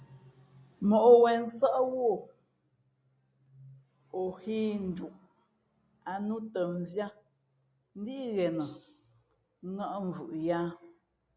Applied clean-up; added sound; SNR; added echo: none; none; none; none.